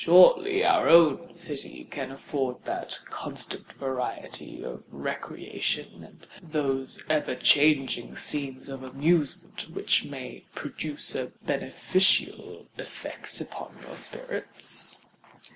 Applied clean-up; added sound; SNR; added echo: none; none; none; none.